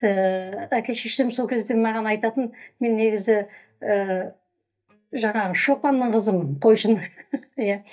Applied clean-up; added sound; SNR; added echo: neural mask model DeepFilterNet 3.